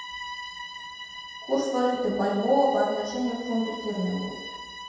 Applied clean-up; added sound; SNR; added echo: none; Bowed string instrument; 12 dB; reverberation time 1.1 s.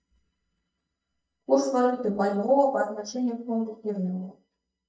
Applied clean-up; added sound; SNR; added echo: neural mask model DeepFilterNet 3.